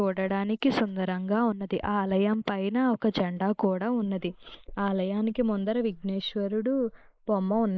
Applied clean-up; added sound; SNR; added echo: neural mask model Resemble Enhance denoiser.